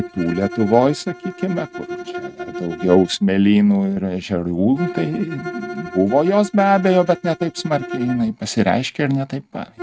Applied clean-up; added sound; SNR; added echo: neural mask model RNNoise.